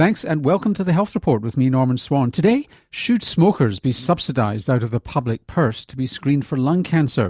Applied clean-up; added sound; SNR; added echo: none; none; none; none.